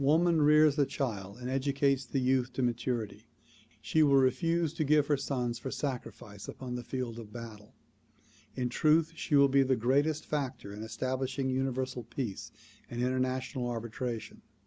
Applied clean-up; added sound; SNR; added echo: none; none; none; none.